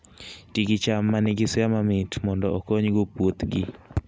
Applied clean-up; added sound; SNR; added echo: none; none; none; none.